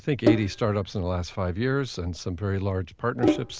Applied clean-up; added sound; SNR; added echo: none; Sink (filling or washing); 3 dB; none.